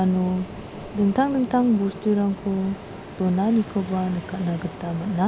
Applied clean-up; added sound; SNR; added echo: none; Ocean; 13 dB; none.